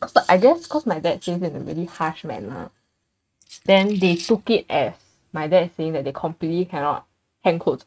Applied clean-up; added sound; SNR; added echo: neural mask model RNNoise.